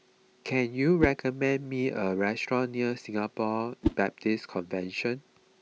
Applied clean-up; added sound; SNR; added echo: none; Whoosh, swoosh, swish; 8 dB; none.